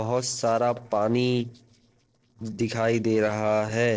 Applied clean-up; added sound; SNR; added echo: neural separator model SepFormer DNS4.